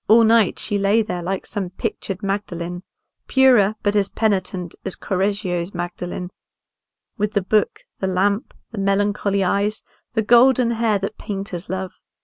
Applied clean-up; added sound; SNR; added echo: none; none; none; none.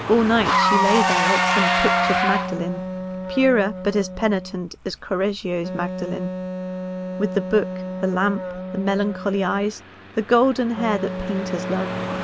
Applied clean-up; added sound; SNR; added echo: none; Engine / Car + Wind instrument, woodwind instrument; 2 dB; none.